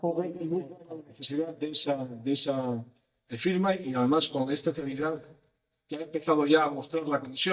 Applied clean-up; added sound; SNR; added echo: neural mask model DeepFilterNet 3.